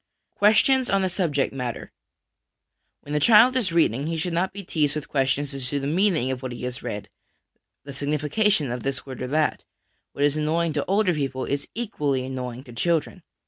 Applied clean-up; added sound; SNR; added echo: none; none; none; none.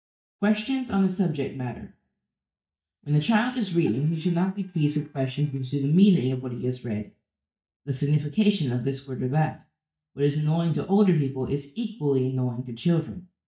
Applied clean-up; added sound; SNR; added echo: neural mask model DeepFilterNet 3.